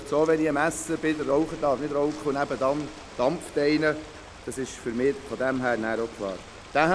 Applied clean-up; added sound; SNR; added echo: none; Ocean; 17 dB; none.